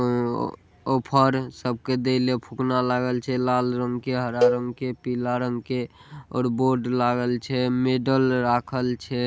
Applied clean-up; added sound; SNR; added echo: none; Cowbell; 4 dB; none.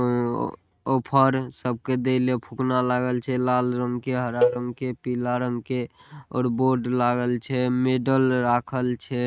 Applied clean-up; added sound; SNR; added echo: neural mask model RNNoise.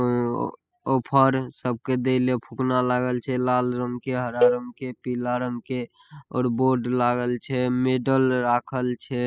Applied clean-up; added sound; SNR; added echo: classical method spectral subtraction.